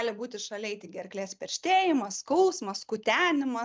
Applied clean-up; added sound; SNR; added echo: none; none; none; none.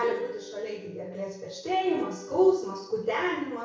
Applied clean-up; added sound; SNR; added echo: none; Plucked string instrument; 15 dB; reverberation time 0.6 s.